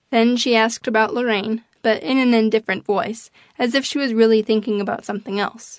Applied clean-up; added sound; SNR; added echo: none; none; none; none.